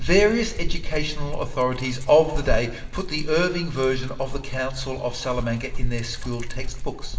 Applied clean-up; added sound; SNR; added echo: none; Dog; 2 dB; reverberation time 1.0 s.